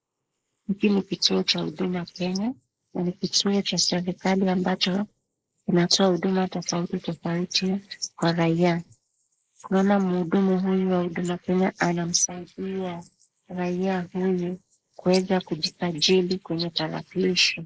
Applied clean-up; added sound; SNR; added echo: neural mask model Resemble Enhance denoiser.